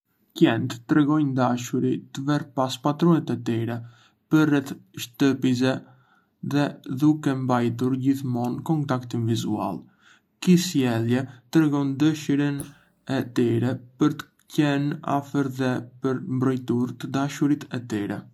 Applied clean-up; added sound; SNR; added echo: neural mask model Resemble Enhance denoiser.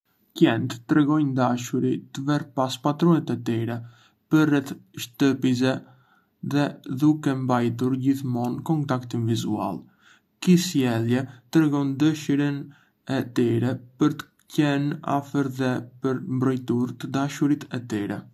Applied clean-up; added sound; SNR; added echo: none; none; none; none.